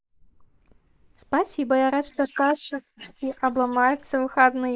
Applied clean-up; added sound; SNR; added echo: neural mask model Resemble Enhance denoiser.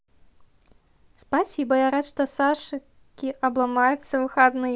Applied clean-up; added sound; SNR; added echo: none; none; none; none.